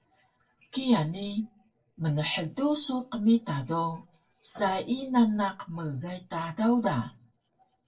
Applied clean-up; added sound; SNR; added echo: neural separator model SepFormer DNS4.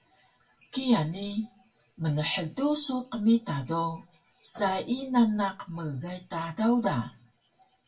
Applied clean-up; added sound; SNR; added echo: none; Chime; 19 dB; reverberation time 0.2 s.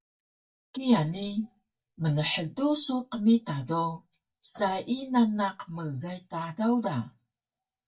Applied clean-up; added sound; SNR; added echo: neural mask model DeepFilterNet 3.